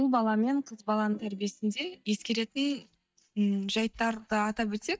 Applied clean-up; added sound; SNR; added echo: neural mask model DeepFilterNet 3.